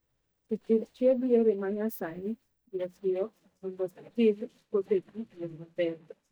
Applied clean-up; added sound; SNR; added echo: neural mask model DeepFilterNet 3.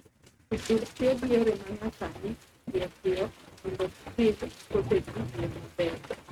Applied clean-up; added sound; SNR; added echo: neural mask model RNNoise.